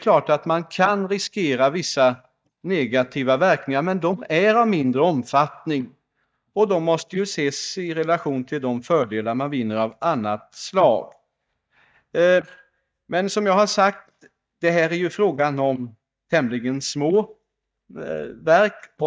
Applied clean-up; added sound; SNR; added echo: neural mask model DeepFilterNet 3.